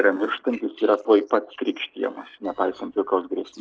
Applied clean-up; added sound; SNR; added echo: neural separator model SepFormer DNS4.